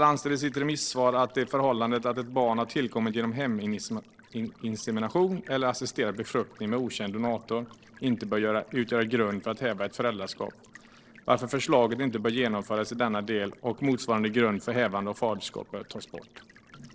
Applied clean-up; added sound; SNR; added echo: neural separator model SepFormer DNS4.